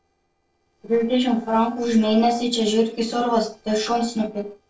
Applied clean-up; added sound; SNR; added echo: neural separator model SepFormer DNS4.